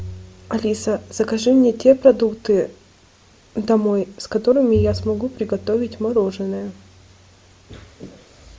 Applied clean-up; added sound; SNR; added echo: none; Bowed string instrument; 15 dB; none.